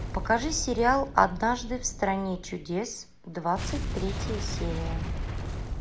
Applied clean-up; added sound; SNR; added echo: none; Boom; 5 dB; none.